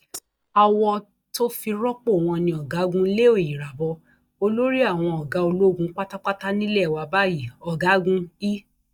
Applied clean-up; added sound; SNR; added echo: neural mask model DeepFilterNet 3.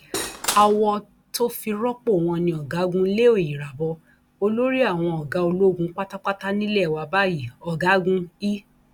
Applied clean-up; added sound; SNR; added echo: none; Cutlery, silverware / Dishes, pots, and pans; 6 dB; none.